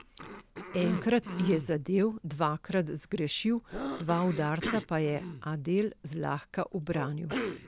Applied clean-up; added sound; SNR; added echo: none; Cough; 9 dB; none.